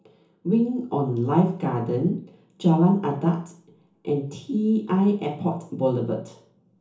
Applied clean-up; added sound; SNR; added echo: none; none; none; reverberation time 0.7 s.